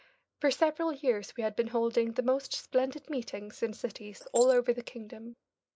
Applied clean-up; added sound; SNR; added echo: neural mask model Resemble Enhance denoiser.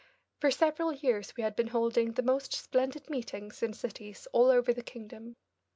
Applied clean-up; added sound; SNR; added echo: none; none; none; none.